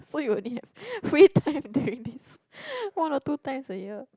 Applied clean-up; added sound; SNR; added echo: none; none; none; none.